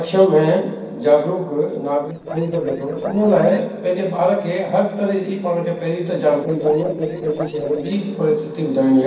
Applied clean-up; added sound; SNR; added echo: neural separator model SepFormer DNS4.